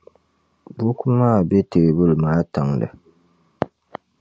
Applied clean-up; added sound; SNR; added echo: none; none; none; none.